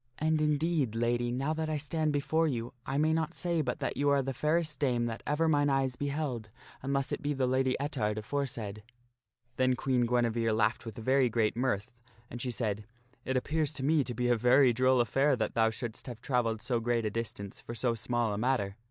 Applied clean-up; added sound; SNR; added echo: none; none; none; none.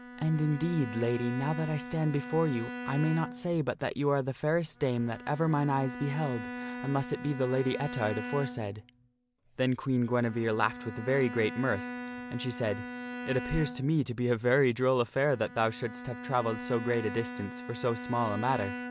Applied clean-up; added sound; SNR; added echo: none; Bowed string instrument; 10 dB; none.